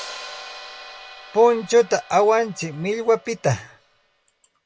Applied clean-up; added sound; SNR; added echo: none; Hi-hat; 19 dB; none.